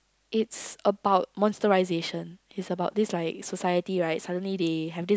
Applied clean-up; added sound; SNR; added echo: none; none; none; none.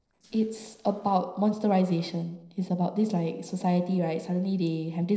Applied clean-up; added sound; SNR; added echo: neural separator model SepFormer DNS4.